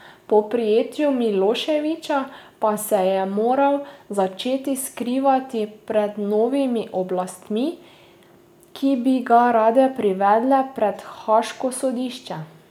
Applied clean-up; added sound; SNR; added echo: none; none; none; none.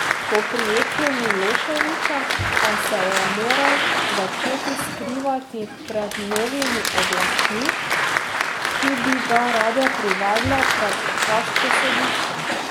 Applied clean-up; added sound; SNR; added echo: none; Applause; -4 dB; none.